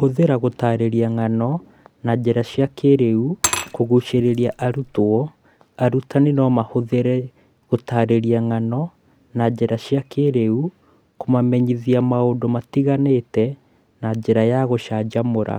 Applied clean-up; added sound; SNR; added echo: none; Glass / Liquid; 12 dB; none.